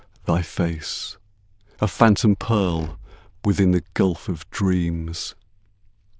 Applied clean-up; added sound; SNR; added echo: neural diffusion model UNIVERSE++.